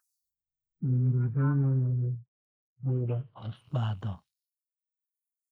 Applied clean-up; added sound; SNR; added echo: neural mask model Resemble Enhance denoiser.